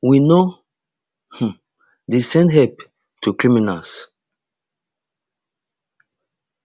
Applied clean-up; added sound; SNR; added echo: none; none; none; none.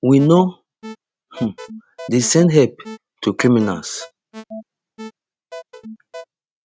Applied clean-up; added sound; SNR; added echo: neural mask model RNNoise.